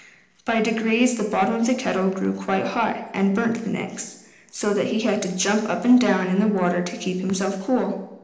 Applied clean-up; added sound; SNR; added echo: none; none; none; reverberation time 0.9 s.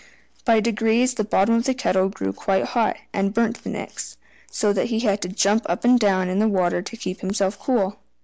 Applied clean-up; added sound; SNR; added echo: none; none; none; none.